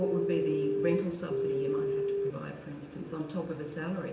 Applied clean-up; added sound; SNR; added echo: none; Telephone; -4 dB; reverberation time 0.8 s.